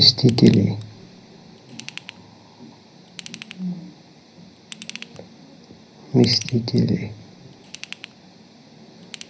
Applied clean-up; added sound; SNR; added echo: none; Ratchet, pawl / Tools; 19 dB; reverberation time 0.4 s.